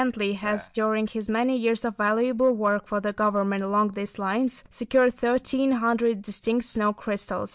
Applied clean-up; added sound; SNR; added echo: neural mask model DeepFilterNet 3.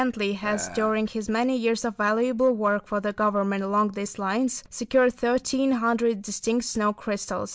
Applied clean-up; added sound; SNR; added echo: none; Burping, eructation; 13 dB; none.